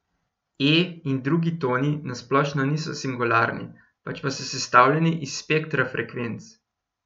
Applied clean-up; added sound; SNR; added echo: none; none; none; none.